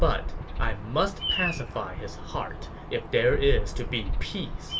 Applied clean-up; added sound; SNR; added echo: none; Bird vocalization, bird call, bird song; 0 dB; reverberation time 0.2 s.